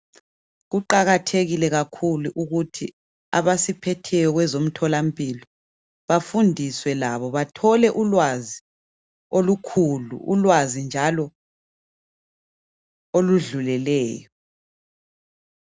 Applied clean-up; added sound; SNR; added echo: none; none; none; none.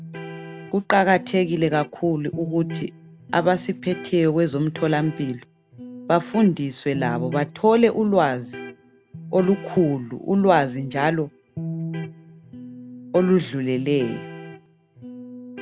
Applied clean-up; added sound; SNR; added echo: none; Electric guitar; 13 dB; none.